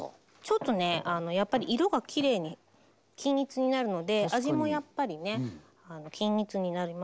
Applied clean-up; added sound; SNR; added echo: none; none; none; none.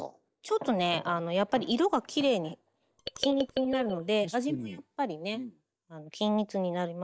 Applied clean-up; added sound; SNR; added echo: neural mask model DeepFilterNet 3.